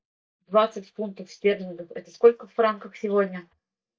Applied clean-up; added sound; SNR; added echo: neural mask model DeepFilterNet 3.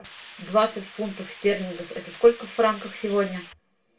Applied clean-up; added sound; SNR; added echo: none; Hiss; 18 dB; reverberation time 0.2 s.